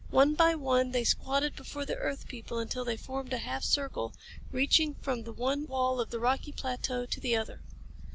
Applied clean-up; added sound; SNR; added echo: none; Purr; 10 dB; none.